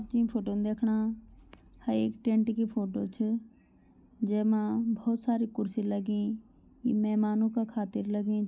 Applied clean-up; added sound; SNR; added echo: none; none; none; none.